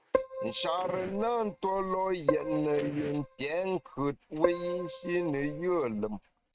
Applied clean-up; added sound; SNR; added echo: neural mask model RNNoise.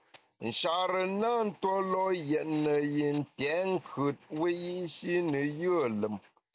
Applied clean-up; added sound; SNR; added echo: none; none; none; none.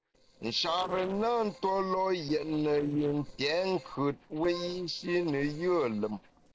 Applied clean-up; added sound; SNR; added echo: neural separator model SepFormer DNS4.